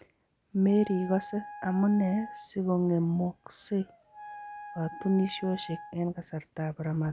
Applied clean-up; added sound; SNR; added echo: none; Wind instrument, woodwind instrument; 16 dB; none.